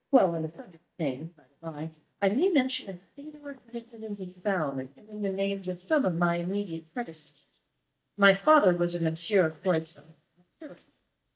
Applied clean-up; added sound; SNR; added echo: neural mask model DeepFilterNet 3.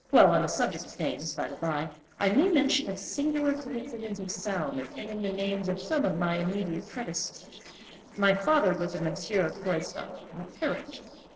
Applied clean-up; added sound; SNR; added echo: neural separator model SepFormer DNS4.